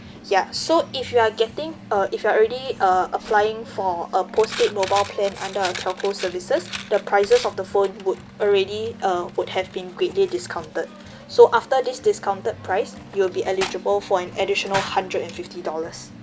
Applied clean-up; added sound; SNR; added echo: none; Coin (dropping); 14 dB; none.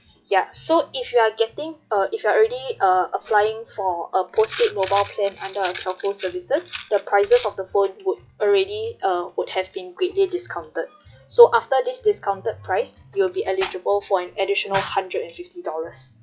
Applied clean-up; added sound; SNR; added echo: classical method log-MMSE.